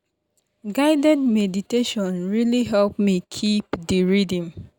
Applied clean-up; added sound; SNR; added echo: none; none; none; none.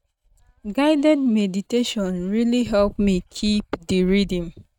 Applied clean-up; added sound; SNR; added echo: neural mask model RNNoise.